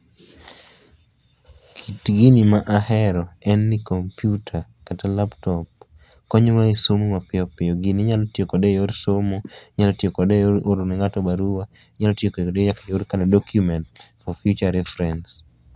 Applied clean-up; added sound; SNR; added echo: none; none; none; none.